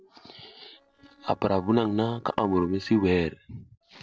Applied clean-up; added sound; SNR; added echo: neural separator model SepFormer DNS4.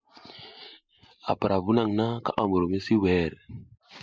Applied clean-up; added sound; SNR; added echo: neural mask model Resemble Enhance denoiser.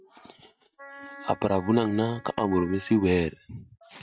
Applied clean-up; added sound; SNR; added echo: neural mask model RNNoise.